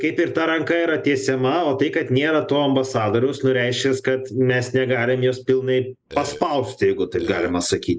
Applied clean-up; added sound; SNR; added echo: neural mask model Resemble Enhance denoiser.